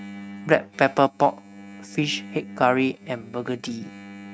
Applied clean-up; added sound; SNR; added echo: neural mask model RNNoise.